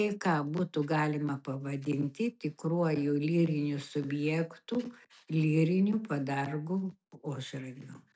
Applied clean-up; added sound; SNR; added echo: none; none; none; none.